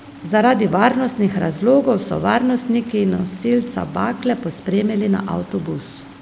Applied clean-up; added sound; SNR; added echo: none; Musical instrument + Stream; 20 dB; none.